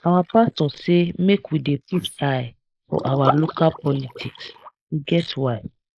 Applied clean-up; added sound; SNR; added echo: neural mask model Resemble Enhance denoiser.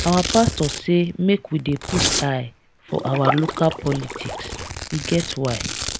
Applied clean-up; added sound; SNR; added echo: none; Domestic sounds, home sounds + Liquid; 5 dB; none.